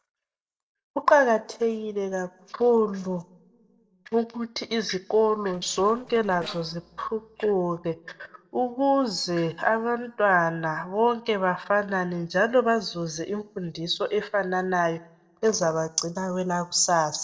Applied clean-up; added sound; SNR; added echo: neural separator model SepFormer DNS4.